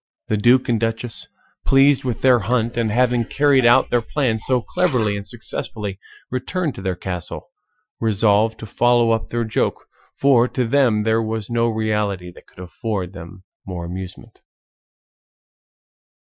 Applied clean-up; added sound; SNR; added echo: classical method Wiener filter.